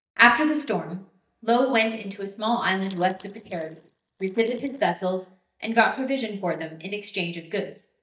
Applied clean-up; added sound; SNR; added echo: neural mask model DeepFilterNet 3.